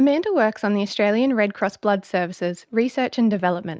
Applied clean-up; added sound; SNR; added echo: none; none; none; none.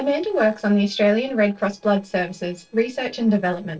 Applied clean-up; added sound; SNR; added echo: neural separator model SepFormer DNS4.